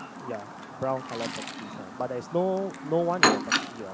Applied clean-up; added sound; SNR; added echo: none; Chirp, tweet; 0 dB; none.